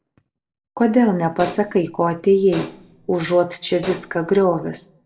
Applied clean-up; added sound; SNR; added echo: none; Hi-hat; 16 dB; reverberation time 0.3 s.